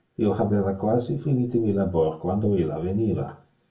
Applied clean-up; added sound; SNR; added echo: none; none; none; reverberation time 0.3 s.